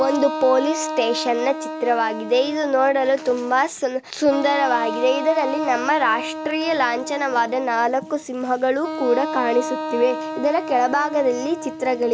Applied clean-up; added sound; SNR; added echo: none; Wind instrument, woodwind instrument; 8 dB; none.